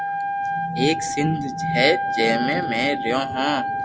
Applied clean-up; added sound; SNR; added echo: none; Wind instrument, woodwind instrument; 2 dB; none.